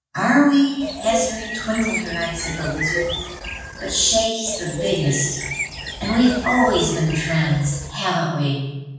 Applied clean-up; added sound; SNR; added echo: none; Bird; 7 dB; reverberation time 1.2 s.